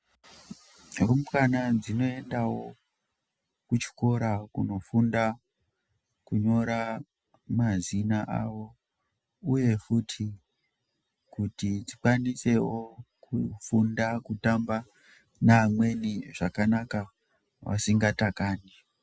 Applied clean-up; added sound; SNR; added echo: none; none; none; none.